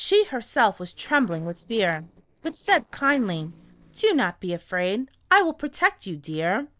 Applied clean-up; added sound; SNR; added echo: neural separator model SepFormer DNS4.